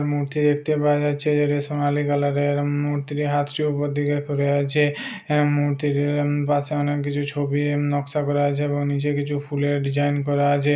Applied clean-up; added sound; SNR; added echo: none; none; none; none.